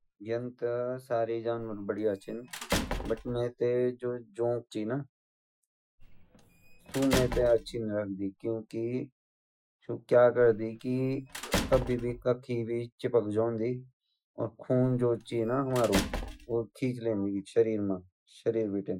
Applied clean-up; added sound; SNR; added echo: classical method Wiener filter.